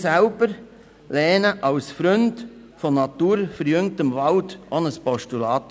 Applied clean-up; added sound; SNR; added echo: none; none; none; none.